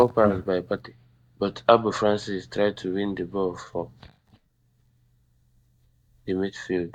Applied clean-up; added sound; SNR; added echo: neural mask model DeepFilterNet 3.